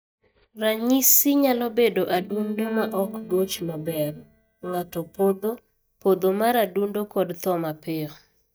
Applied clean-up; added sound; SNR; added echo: neural mask model DeepFilterNet 3.